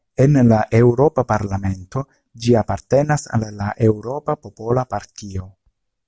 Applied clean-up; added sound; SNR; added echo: none; none; none; none.